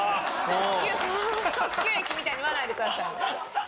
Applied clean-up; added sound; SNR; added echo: none; none; none; none.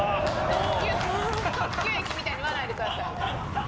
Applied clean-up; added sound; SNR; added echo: none; Wind; 2 dB; none.